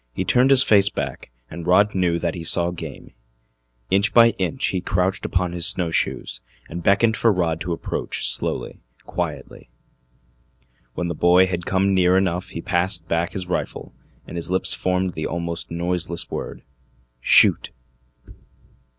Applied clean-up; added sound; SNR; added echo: none; none; none; none.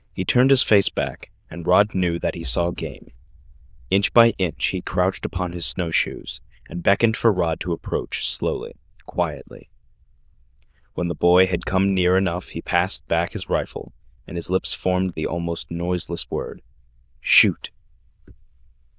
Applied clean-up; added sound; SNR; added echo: neural diffusion model UNIVERSE++.